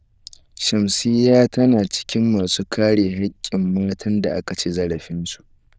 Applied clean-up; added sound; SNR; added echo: neural diffusion model UNIVERSE++.